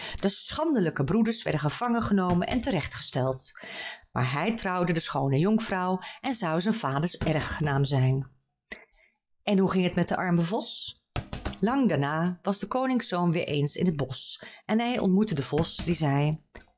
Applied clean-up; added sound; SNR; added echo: classical method log-MMSE.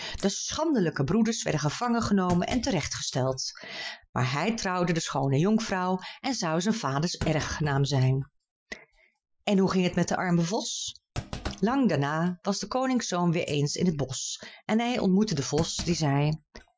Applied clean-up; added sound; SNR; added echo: classical method Wiener filter.